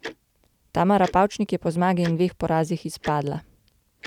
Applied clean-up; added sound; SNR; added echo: none; Tick-tock; 19 dB; none.